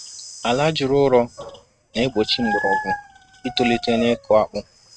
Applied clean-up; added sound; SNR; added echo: neural mask model RNNoise.